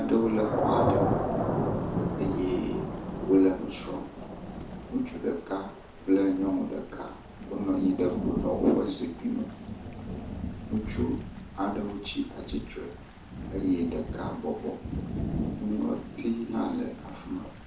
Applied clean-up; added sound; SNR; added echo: none; Thunder / Rain; 4 dB; reverberation time 0.6 s.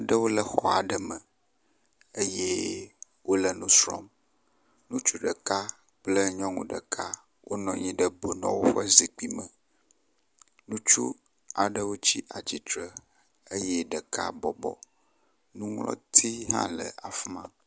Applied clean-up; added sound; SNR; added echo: none; none; none; none.